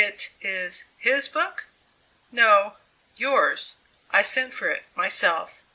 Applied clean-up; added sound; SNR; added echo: none; none; none; none.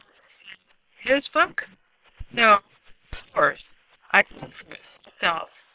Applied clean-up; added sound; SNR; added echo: neural separator model SepFormer WHAM!.